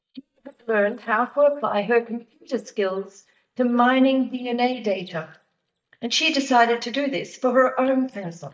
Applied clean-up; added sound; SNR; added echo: neural mask model DeepFilterNet 3.